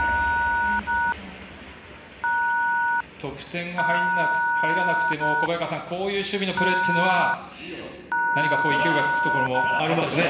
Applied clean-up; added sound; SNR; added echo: none; Telephone; -3 dB; reverberation time 1.2 s.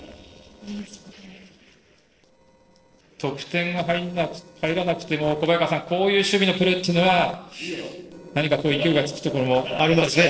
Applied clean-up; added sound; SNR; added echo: neural separator model SepFormer DNS4.